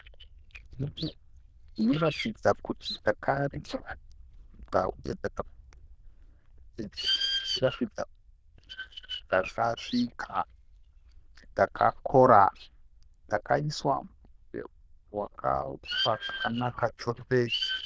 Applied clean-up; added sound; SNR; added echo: neural diffusion model UNIVERSE++.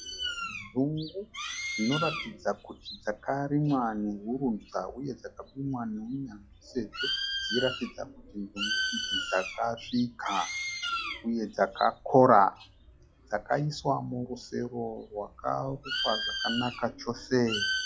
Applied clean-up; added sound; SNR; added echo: classical method log-MMSE.